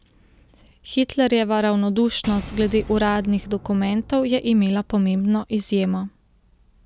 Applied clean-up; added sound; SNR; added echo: none; Shatter / Boom; 17 dB; none.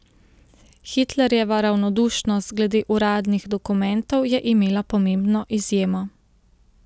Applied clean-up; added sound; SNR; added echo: none; none; none; none.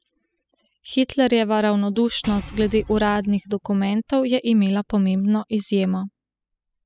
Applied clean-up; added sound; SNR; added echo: classical method spectral subtraction.